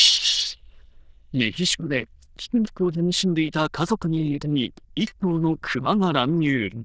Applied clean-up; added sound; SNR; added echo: neural diffusion model UNIVERSE++.